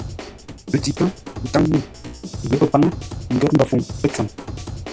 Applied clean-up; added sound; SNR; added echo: none; Drum / Drum kit; 11 dB; none.